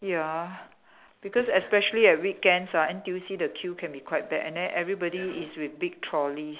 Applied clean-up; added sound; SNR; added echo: none; none; none; none.